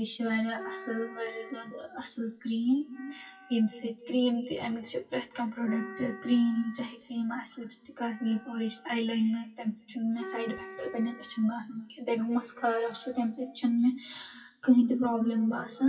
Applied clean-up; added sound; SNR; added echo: classical method WPE with log-MMSE.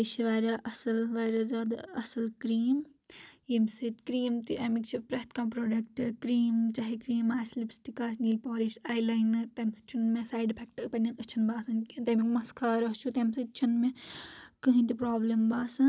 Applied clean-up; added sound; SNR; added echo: none; none; none; none.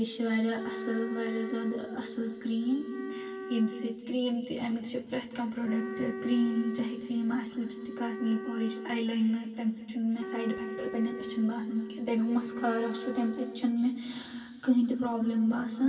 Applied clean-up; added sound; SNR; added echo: none; Wind instrument, woodwind instrument; 10 dB; reverberation time 2.4 s.